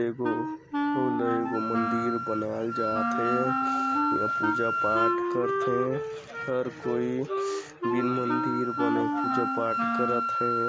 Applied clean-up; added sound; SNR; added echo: none; Wind instrument, woodwind instrument + Wind instrument, woodwind instrument; -2 dB; none.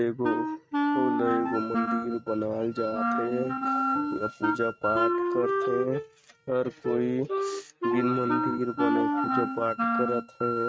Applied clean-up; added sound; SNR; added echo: neural mask model RNNoise.